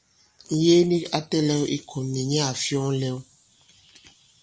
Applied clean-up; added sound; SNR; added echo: none; none; none; none.